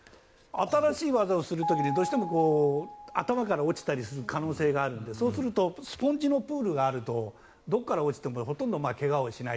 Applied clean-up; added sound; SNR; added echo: none; Piano; 9 dB; none.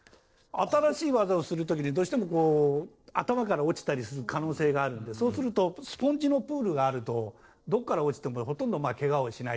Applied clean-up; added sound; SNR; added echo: neural separator model SepFormer DNS4.